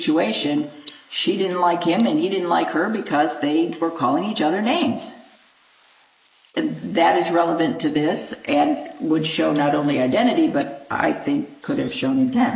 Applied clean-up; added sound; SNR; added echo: neural mask model Resemble Enhance denoiser.